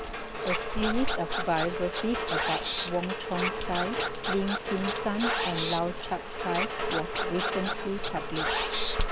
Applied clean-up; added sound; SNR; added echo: none; Rain + Scratching (performance technique); -2 dB; none.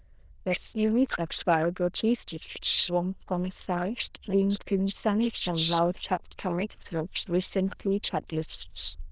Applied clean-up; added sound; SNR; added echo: neural diffusion model UNIVERSE++.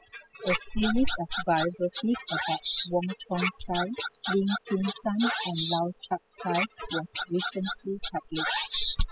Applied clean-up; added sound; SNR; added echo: classical method spectral subtraction.